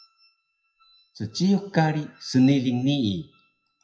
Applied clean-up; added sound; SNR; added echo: classical method WPE with log-MMSE.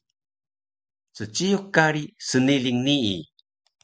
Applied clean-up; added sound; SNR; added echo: none; none; none; none.